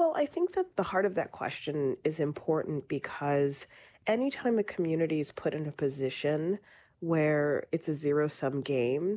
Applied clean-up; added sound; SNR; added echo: none; none; none; none.